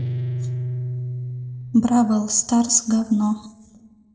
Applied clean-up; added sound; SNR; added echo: neural separator model SepFormer DNS4.